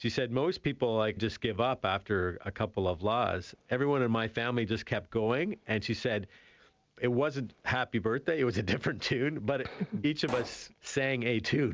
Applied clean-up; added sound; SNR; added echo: none; Explosion; 15 dB; none.